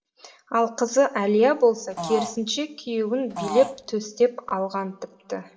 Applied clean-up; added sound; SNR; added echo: none; Fart; 8 dB; reverberation time 1.1 s.